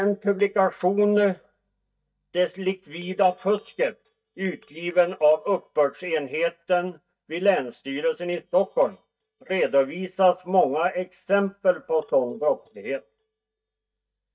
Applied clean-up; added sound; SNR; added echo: neural mask model DeepFilterNet 3.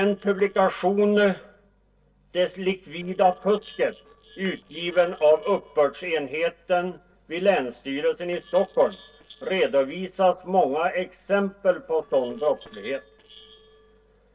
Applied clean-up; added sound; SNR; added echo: neural separator model SepFormer DNS4.